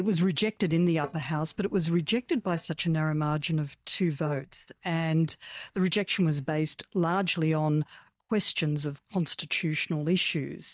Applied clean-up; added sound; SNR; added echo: neural mask model DeepFilterNet 3.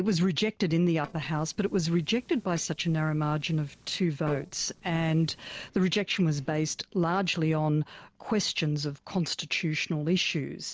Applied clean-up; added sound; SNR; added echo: neural separator model SepFormer DNS4.